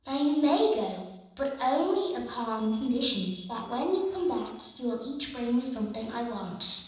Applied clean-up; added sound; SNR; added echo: neural separator model SepFormer DNS4.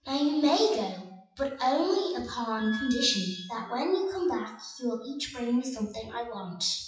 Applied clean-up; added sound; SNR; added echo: classical method WPE with log-MMSE.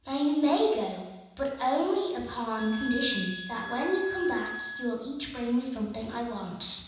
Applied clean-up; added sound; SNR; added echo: none; Wind instrument, woodwind instrument; 9 dB; reverberation time 1.1 s.